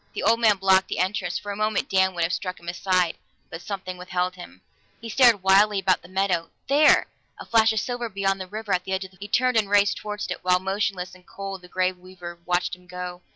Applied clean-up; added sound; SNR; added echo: none; none; none; none.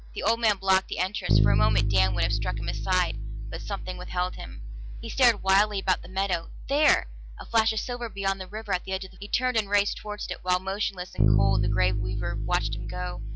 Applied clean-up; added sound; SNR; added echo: none; Bass guitar; -1 dB; none.